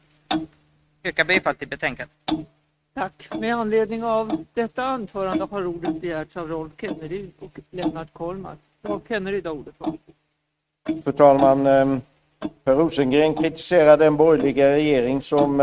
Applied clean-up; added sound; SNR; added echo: neural mask model RNNoise.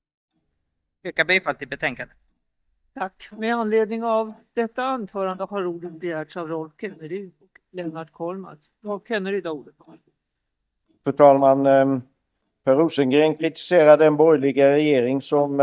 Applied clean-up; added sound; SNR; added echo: neural mask model DeepFilterNet 3.